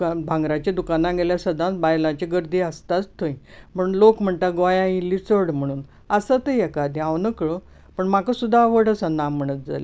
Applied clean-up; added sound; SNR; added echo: none; none; none; none.